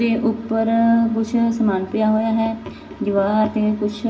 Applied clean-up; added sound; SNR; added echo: none; none; none; reverberation time 0.6 s.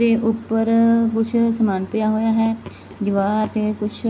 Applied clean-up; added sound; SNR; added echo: none; none; none; none.